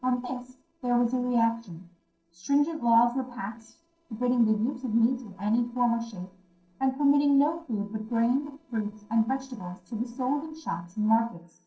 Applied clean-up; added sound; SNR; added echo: neural separator model SepFormer DNS4.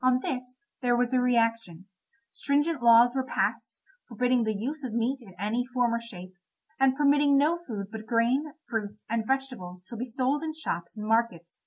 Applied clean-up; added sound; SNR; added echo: none; none; none; none.